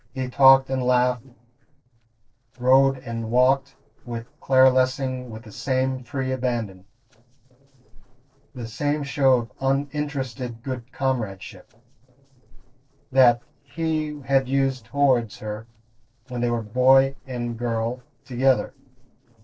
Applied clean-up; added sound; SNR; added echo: neural separator model SepFormer DNS4.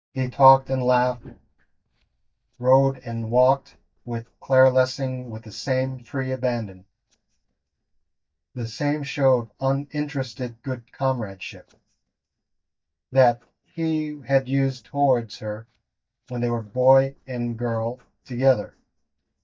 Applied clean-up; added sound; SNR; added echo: neural mask model DeepFilterNet 3.